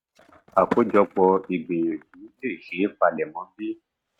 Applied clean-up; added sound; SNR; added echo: neural mask model RNNoise.